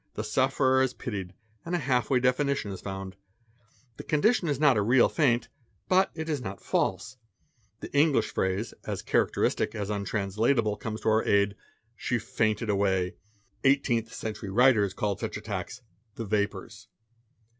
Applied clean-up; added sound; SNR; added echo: none; none; none; none.